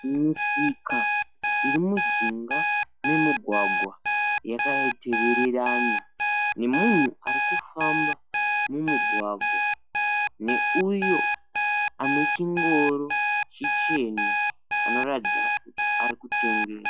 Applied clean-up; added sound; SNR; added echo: classical method log-MMSE.